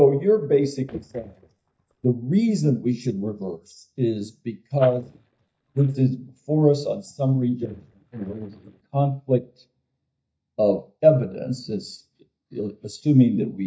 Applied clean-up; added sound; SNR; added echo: neural mask model DeepFilterNet 3.